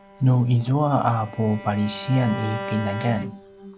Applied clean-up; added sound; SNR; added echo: none; Bowed string instrument; 13 dB; none.